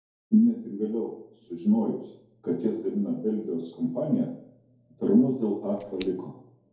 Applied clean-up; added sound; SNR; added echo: none; Scissors; 17 dB; reverberation time 2.2 s.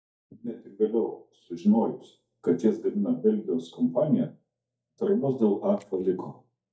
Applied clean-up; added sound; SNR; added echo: neural mask model DeepFilterNet 3.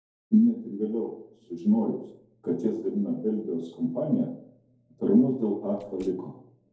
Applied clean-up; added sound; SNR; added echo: neural separator model SepFormer DNS4.